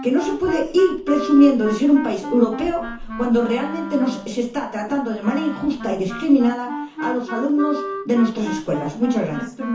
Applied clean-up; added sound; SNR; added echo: none; Wind instrument, woodwind instrument; 11 dB; reverberation time 0.9 s.